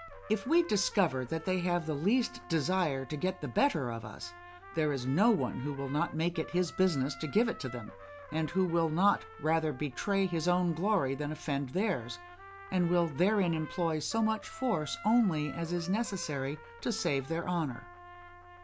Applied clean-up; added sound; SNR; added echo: none; Trumpet; 18 dB; none.